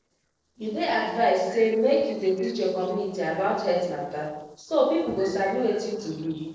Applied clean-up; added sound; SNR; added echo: neural separator model SepFormer DNS4.